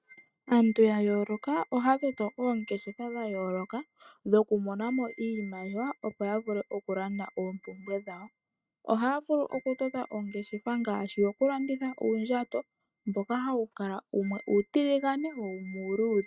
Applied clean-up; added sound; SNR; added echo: neural mask model RNNoise.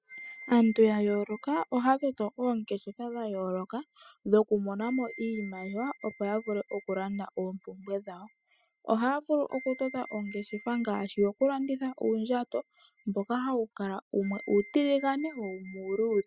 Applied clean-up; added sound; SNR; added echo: classical method spectral subtraction.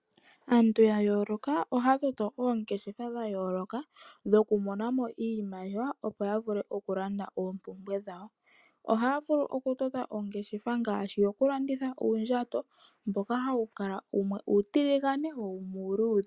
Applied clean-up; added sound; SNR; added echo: none; none; none; none.